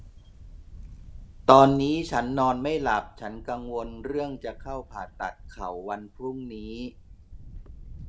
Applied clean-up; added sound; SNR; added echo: none; Camera; 17 dB; none.